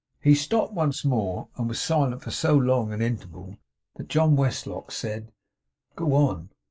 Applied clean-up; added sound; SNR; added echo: neural mask model Resemble Enhance denoiser.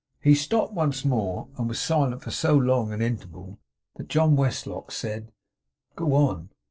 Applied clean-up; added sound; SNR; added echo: neural separator model SepFormer DNS4.